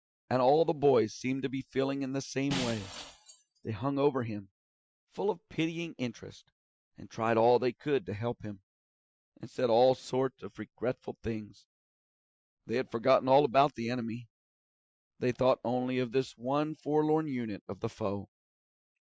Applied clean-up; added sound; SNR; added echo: classical method Wiener filter.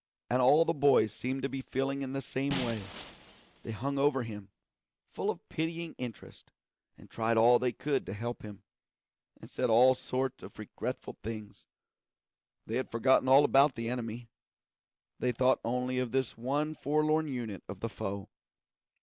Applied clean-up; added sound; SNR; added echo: none; Shatter; 13 dB; none.